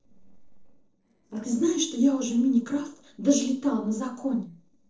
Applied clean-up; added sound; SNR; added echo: neural separator model SepFormer DNS4.